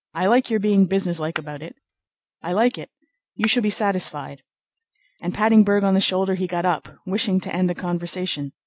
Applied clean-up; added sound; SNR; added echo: none; Shatter; 15 dB; none.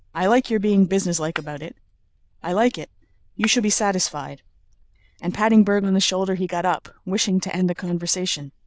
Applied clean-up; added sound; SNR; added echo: neural diffusion model UNIVERSE++.